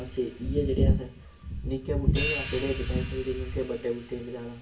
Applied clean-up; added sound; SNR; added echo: none; Hi-hat; 12 dB; reverberation time 0.3 s.